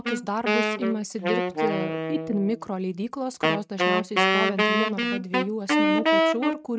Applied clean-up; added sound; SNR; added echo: neural mask model RNNoise.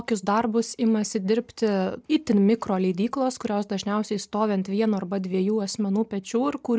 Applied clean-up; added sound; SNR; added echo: none; none; none; none.